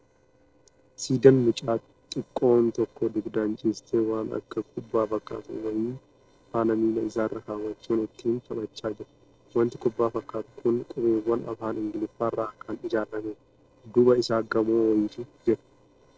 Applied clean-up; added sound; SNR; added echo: neural separator model SepFormer DNS4.